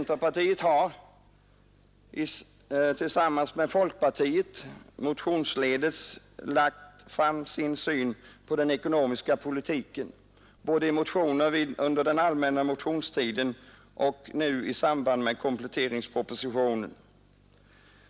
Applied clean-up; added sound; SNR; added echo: none; none; none; none.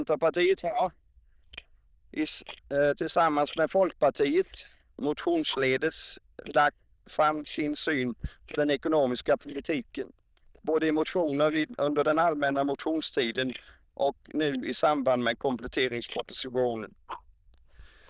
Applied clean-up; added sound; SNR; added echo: neural diffusion model UNIVERSE++.